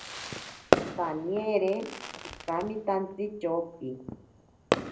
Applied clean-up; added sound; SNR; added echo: none; Fireworks; 1 dB; reverberation time 0.5 s.